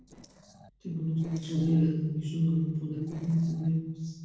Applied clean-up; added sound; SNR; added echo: neural separator model SepFormer DNS4.